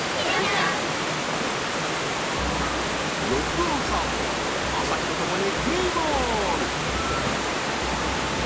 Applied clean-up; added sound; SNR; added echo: none; Stream / Liquid; -4 dB; none.